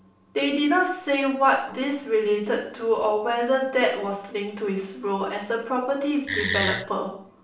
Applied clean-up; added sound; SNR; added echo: none; Wood; 2 dB; reverberation time 0.5 s.